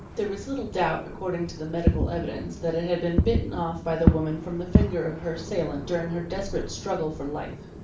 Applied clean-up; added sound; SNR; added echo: none; Fireworks; 0 dB; reverberation time 0.4 s.